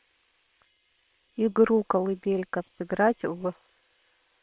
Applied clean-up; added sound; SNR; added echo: neural separator model SepFormer WHAM!.